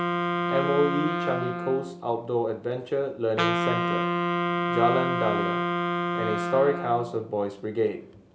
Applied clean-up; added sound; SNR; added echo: none; Wind instrument, woodwind instrument; 0 dB; none.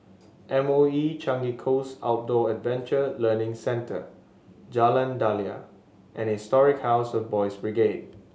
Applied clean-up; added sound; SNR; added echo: none; none; none; none.